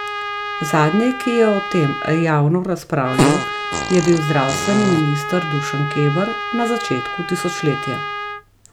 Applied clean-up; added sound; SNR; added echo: none; Fart + Trumpet; 5 dB; none.